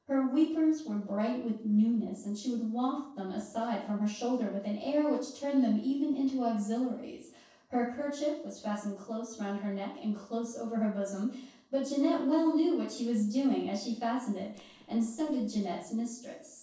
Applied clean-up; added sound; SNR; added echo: neural separator model SepFormer DNS4.